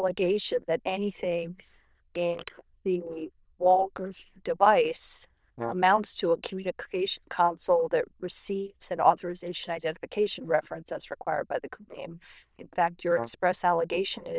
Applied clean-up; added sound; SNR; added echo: neural diffusion model UNIVERSE++.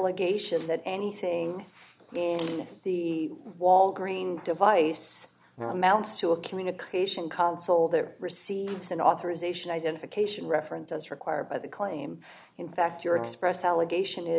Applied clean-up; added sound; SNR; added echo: none; Brass instrument; 13 dB; none.